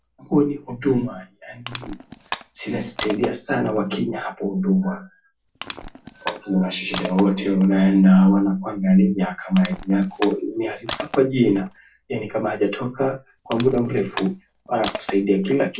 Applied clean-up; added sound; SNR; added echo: none; Crushing; 15 dB; reverberation time 0.2 s.